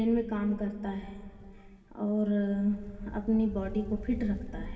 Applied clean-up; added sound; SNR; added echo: none; Wind; 12 dB; reverberation time 2.3 s.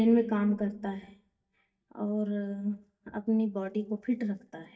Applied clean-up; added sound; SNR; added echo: neural mask model DeepFilterNet 3.